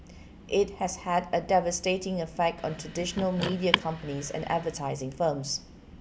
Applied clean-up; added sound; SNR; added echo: none; Car; 5 dB; none.